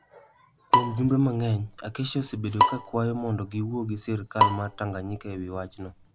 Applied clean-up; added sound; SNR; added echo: none; Bowed string instrument; 0 dB; none.